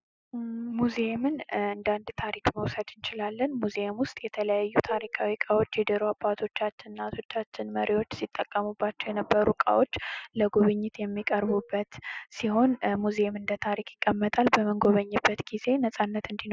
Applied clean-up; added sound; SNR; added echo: classical method spectral subtraction.